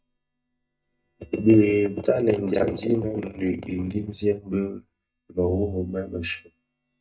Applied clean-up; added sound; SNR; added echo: neural mask model DeepFilterNet 3.